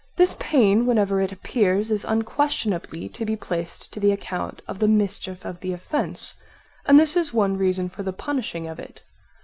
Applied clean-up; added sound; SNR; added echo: none; none; none; none.